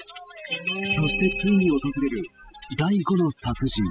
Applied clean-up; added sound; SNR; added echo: classical method spectral subtraction.